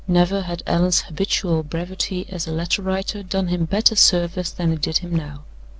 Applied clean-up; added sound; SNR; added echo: none; none; none; none.